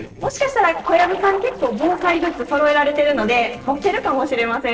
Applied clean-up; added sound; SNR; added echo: neural separator model SepFormer DNS4.